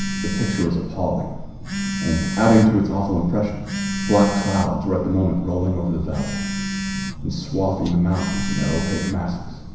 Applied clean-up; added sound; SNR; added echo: none; Telephone; 6 dB; reverberation time 1.0 s.